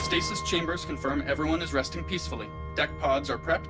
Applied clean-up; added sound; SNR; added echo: none; Wind instrument, woodwind instrument + Explosion; 12 dB; none.